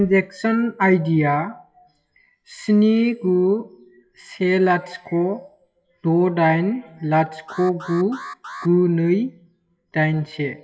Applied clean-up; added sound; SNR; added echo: classical method WPE with log-MMSE.